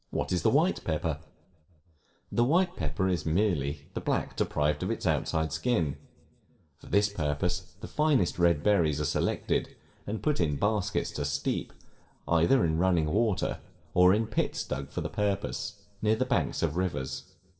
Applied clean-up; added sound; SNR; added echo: none; none; none; reverberation time 0.7 s.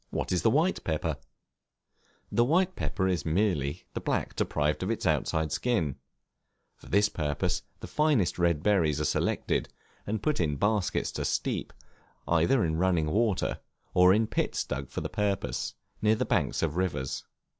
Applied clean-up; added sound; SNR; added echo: none; none; none; none.